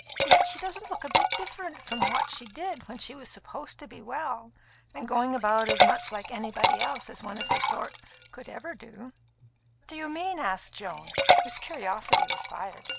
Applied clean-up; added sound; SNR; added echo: none; Liquid; -5 dB; none.